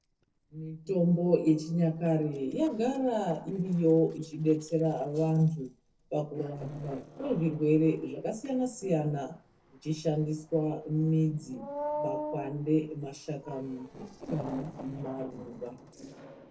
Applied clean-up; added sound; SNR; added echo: neural separator model SepFormer DNS4.